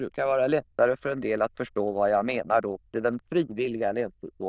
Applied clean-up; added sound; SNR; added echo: neural diffusion model UNIVERSE++.